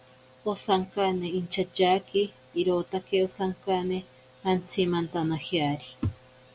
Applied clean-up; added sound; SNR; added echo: none; none; none; none.